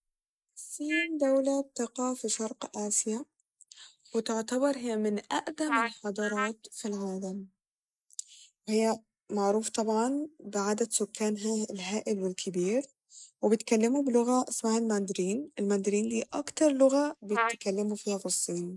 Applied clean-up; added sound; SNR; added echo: neural mask model Resemble Enhance denoiser.